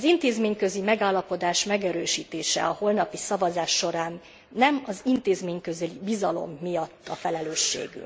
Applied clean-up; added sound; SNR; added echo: none; none; none; none.